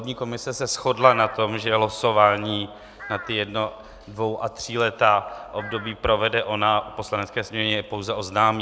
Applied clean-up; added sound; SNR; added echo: none; Crow; 20 dB; none.